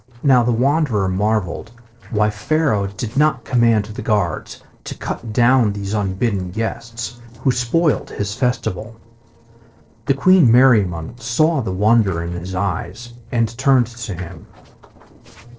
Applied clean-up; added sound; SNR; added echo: neural separator model SepFormer DNS4.